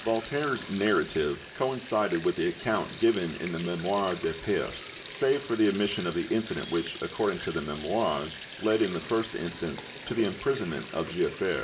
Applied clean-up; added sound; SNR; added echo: none; Sink (filling or washing); 9 dB; reverberation time 0.4 s.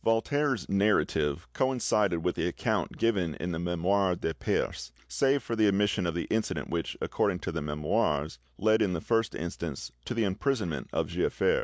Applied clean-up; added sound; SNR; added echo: none; none; none; none.